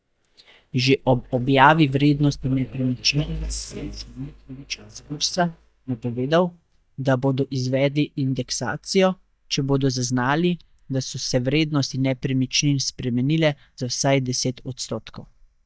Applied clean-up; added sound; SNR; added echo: neural mask model DeepFilterNet 3.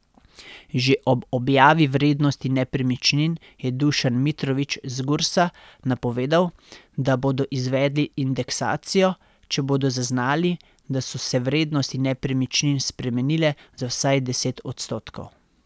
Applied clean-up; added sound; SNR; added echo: none; none; none; none.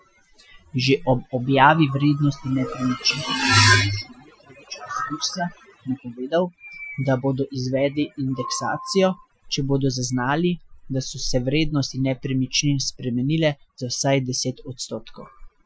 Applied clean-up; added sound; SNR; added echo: classical method Wiener filter.